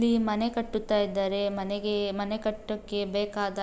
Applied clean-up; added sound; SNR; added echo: none; none; none; none.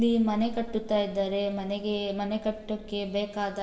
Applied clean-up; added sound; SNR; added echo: none; none; none; reverberation time 1.6 s.